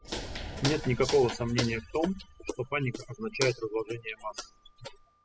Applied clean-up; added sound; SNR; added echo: classical method spectral subtraction.